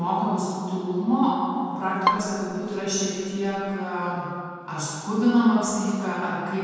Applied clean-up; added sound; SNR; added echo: none; Bowed string instrument; 6 dB; reverberation time 2.1 s.